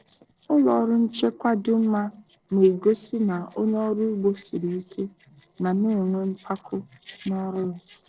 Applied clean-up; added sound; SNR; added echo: neural separator model SepFormer DNS4.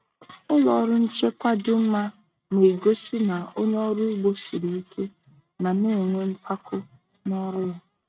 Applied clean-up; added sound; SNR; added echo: neural mask model RNNoise.